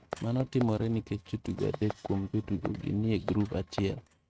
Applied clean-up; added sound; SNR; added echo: neural mask model RNNoise.